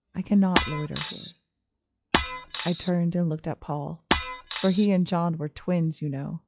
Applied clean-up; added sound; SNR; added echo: classical method log-MMSE.